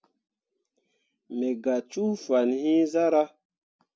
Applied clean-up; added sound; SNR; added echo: none; none; none; none.